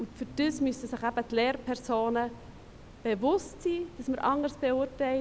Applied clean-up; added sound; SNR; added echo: none; Water; 19 dB; none.